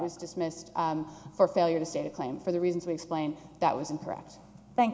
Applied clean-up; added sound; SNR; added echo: none; none; none; reverberation time 1.4 s.